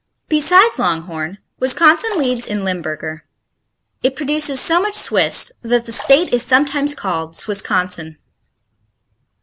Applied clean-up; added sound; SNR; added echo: none; Sink (filling or washing) / Water / Splash, splatter; 15 dB; none.